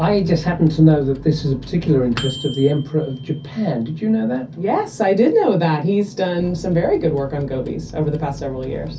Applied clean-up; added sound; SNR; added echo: none; Microwave oven; 17 dB; reverberation time 0.3 s.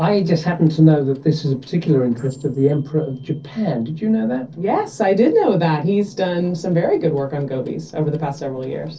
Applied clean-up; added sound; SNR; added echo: neural separator model SepFormer DNS4.